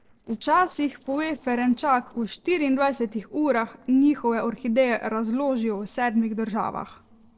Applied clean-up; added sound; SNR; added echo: neural separator model SepFormer DNS4.